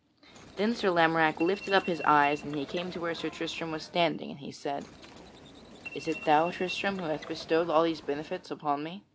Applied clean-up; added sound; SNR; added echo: none; Subway, metro, underground; 15 dB; none.